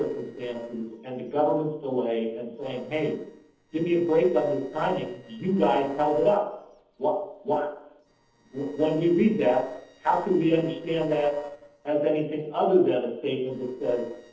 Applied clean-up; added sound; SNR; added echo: neural separator model SepFormer DNS4.